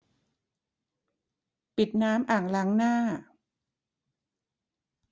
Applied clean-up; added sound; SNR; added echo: none; none; none; none.